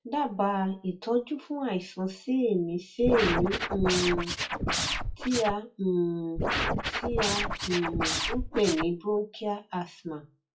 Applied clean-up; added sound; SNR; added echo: classical method WPE with log-MMSE.